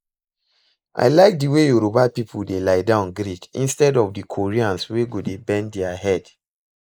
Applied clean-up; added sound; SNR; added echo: neural mask model Resemble Enhance denoiser.